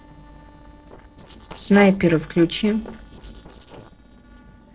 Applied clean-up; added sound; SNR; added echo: neural separator model SepFormer DNS4.